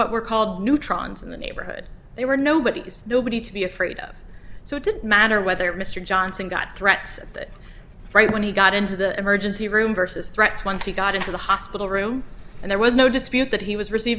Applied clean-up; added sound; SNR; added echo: none; none; none; none.